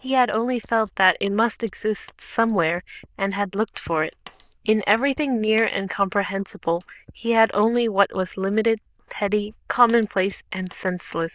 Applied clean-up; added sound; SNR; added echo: neural diffusion model UNIVERSE++.